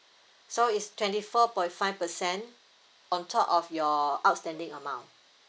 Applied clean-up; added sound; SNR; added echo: none; none; none; none.